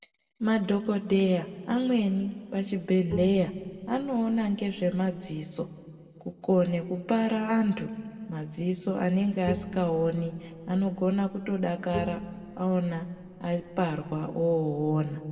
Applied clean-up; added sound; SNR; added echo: none; Bowed string instrument; 13 dB; reverberation time 1.7 s.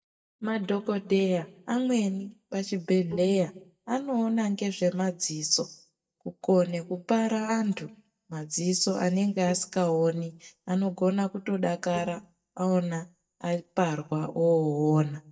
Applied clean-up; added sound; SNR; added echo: neural mask model DeepFilterNet 3.